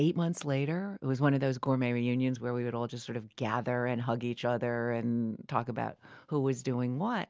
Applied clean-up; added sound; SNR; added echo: none; none; none; none.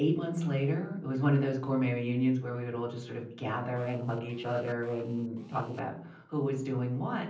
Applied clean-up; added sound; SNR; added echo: neural separator model SepFormer DNS4.